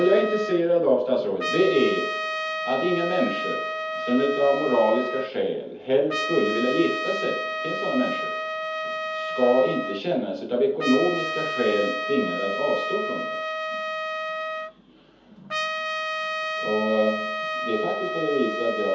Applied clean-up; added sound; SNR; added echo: none; Trumpet; 4 dB; reverberation time 0.5 s.